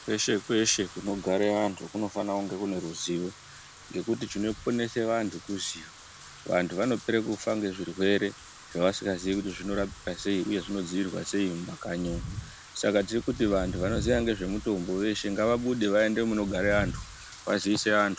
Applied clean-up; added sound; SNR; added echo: none; Wind / Rain; 14 dB; none.